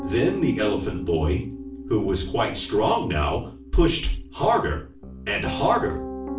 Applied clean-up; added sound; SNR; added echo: none; Piano; 11 dB; reverberation time 0.3 s.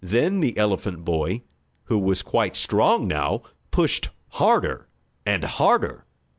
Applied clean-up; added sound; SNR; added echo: none; none; none; none.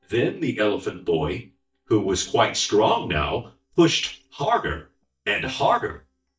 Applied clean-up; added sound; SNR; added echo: neural mask model DeepFilterNet 3.